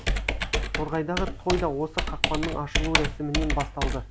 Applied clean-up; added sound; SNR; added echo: none; Computer keyboard; -2 dB; none.